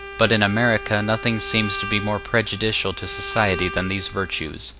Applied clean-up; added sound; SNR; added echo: none; Bowed string instrument; 11 dB; none.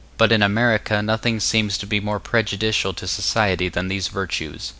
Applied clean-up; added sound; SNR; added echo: none; none; none; none.